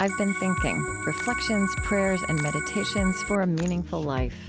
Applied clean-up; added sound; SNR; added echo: none; Organ; 5 dB; none.